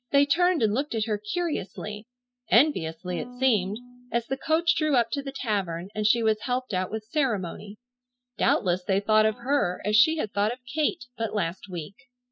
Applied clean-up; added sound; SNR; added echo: classical method spectral subtraction.